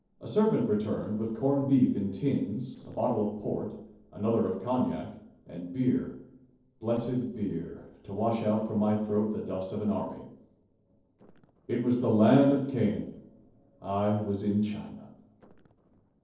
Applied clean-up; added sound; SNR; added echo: neural separator model SepFormer DNS4.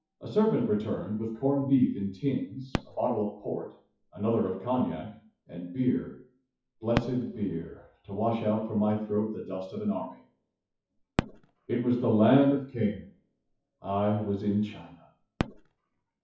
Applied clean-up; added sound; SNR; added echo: classical method WPE with log-MMSE.